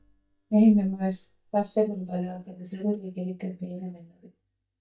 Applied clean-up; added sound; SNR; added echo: neural mask model DeepFilterNet 3.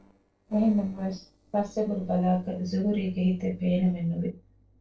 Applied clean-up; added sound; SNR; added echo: neural separator model SepFormer DNS4.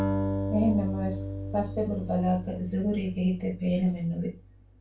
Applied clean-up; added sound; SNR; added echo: none; Acoustic guitar; 5 dB; reverberation time 0.2 s.